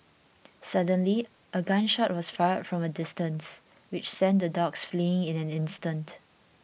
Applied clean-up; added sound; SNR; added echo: none; none; none; none.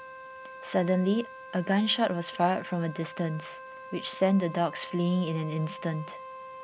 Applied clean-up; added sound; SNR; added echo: none; Wind instrument, woodwind instrument; 14 dB; none.